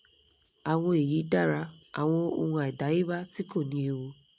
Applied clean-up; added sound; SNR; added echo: none; none; none; none.